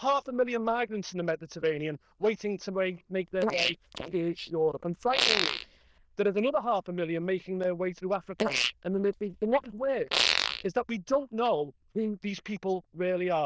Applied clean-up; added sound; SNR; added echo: neural diffusion model UNIVERSE++.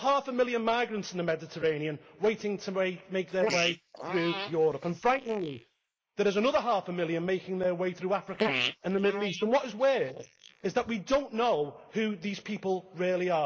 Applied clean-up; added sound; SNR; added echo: neural mask model Resemble Enhance denoiser.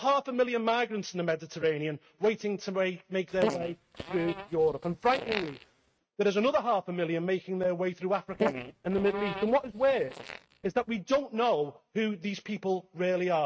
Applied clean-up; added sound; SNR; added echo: neural mask model RNNoise.